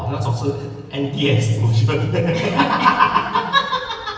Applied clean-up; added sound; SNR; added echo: none; none; none; reverberation time 1.2 s.